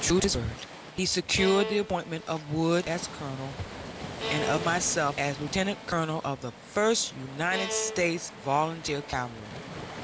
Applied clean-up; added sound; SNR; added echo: none; Waves, surf + Bowed string instrument; 9 dB; none.